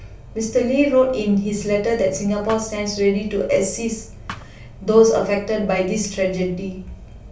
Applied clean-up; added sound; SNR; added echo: none; Thump, thud; 15 dB; reverberation time 0.3 s.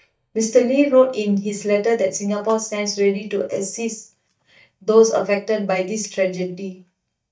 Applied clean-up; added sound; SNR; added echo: neural mask model DeepFilterNet 3.